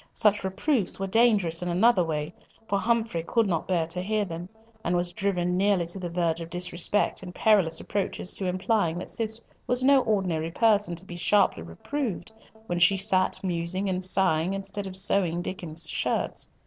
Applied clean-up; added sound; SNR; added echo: neural separator model SepFormer DNS4.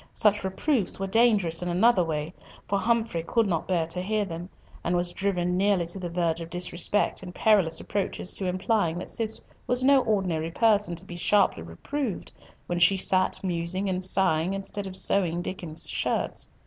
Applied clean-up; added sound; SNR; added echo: none; none; none; none.